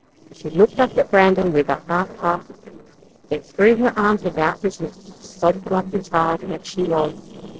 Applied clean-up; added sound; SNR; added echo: neural separator model SepFormer DNS4.